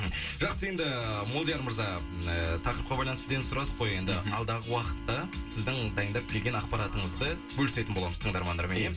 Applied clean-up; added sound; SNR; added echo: none; Organ; 12 dB; reverberation time 0.2 s.